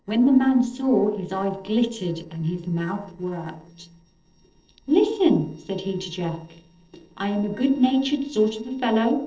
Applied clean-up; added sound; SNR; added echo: neural separator model SepFormer DNS4.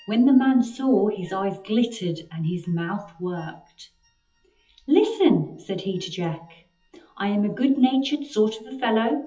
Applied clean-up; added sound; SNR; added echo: classical method WPE with log-MMSE.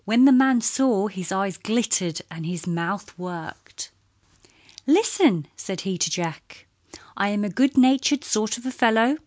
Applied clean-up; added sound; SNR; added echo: none; none; none; none.